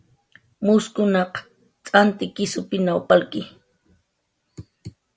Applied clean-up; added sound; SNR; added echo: none; none; none; none.